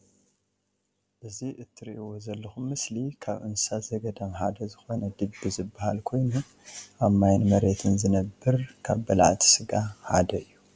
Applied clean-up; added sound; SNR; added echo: none; none; none; none.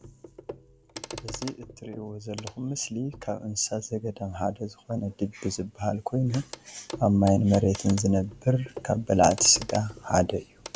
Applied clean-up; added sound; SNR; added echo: none; Clock; 17 dB; none.